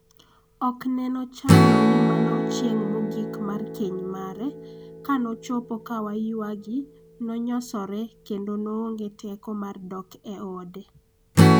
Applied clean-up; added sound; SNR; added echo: none; Strum; -5 dB; none.